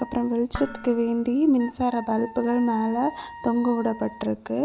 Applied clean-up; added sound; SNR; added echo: none; Dishes, pots, and pans + Wind instrument, woodwind instrument; 16 dB; none.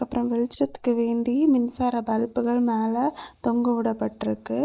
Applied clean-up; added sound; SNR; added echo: neural mask model Resemble Enhance denoiser.